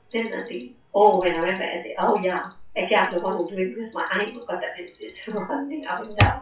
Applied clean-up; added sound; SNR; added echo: classical method WPE with log-MMSE.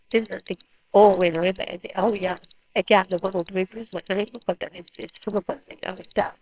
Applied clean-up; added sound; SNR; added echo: neural separator model SepFormer WHAMR!.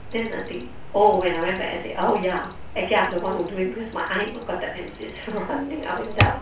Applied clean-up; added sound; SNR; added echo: none; Alarm; 8 dB; reverberation time 0.3 s.